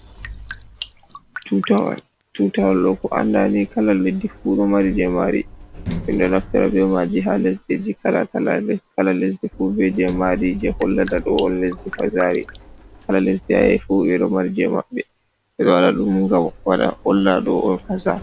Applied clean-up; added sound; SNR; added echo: none; Drip + Sliding door; 17 dB; none.